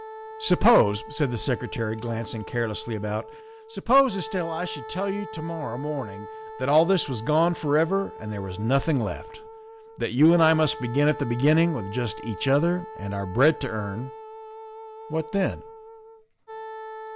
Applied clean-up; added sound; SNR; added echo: none; Wind instrument, woodwind instrument; 14 dB; none.